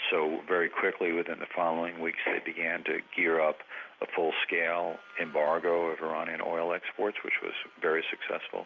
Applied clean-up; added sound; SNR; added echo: none; none; none; none.